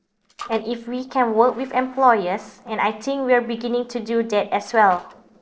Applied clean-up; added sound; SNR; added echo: neural separator model SepFormer DNS4.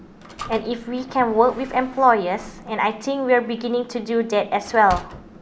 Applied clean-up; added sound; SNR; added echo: none; Sliding door; 19 dB; none.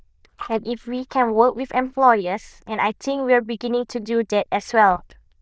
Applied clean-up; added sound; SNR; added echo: neural diffusion model UNIVERSE++.